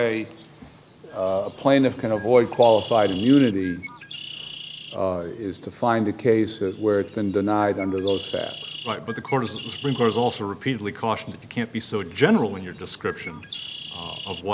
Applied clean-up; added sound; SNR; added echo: none; Bird; 16 dB; none.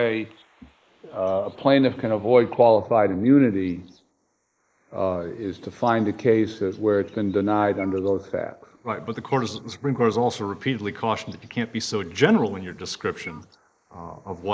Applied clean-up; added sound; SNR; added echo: neural mask model Resemble Enhance denoiser.